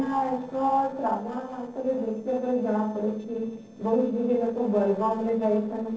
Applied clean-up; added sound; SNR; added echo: neural separator model SepFormer DNS4.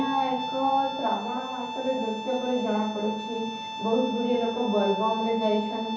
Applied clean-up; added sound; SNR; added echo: none; Bowed string instrument; 7 dB; reverberation time 0.9 s.